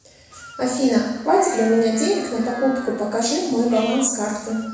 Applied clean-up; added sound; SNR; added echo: none; Livestock, farm animals, working animals; 17 dB; reverberation time 1.0 s.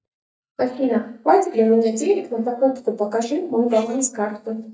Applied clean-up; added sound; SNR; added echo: neural mask model DeepFilterNet 3.